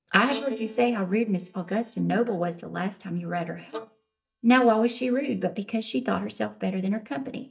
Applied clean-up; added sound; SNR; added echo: neural mask model DeepFilterNet 3.